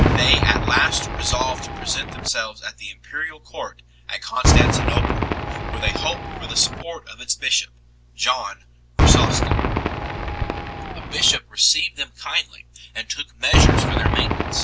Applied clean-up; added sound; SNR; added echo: none; Cheering / Fireworks; -3 dB; none.